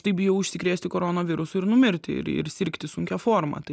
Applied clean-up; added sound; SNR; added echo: none; none; none; none.